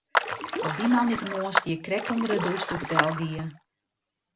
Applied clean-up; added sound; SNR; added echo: none; Stream + Clapping; 2 dB; none.